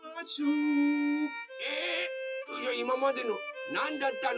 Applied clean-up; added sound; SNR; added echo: classical method WPE with log-MMSE.